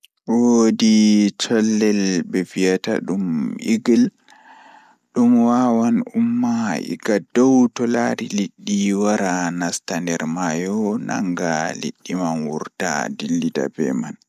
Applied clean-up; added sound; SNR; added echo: none; none; none; none.